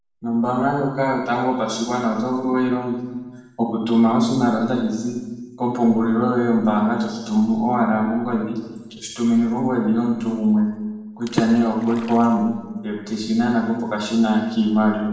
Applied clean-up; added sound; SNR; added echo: none; Water / Splash, splatter; 11 dB; reverberation time 1.1 s.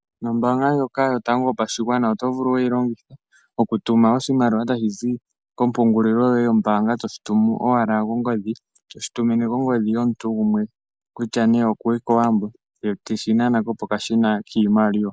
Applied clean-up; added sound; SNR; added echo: none; none; none; none.